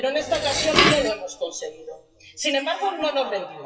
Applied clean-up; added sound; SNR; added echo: classical method WPE with log-MMSE.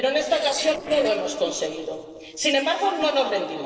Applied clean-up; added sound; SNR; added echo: neural separator model SepFormer DNS4.